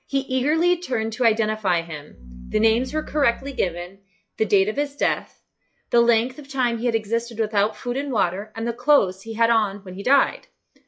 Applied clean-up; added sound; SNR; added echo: classical method log-MMSE.